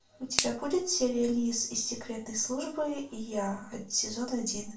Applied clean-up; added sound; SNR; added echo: none; Finger snapping; 5 dB; reverberation time 0.3 s.